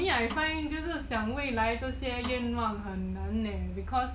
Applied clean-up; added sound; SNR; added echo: none; Snare drum; 17 dB; none.